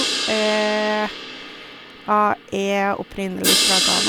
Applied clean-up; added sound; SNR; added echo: none; Crash cymbal; 1 dB; none.